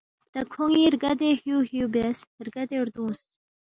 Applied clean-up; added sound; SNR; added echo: none; none; none; none.